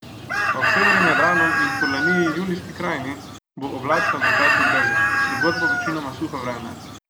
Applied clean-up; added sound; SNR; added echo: none; Chicken, rooster; -4 dB; none.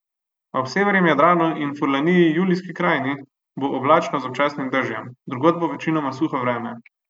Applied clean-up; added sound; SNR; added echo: none; none; none; none.